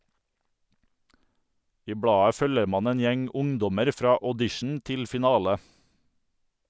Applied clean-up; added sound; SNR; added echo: none; none; none; none.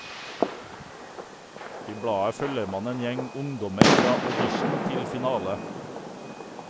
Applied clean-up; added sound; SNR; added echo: none; Fireworks; -3 dB; none.